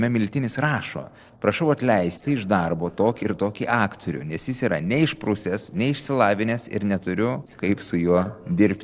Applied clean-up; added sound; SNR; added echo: neural separator model SepFormer DNS4.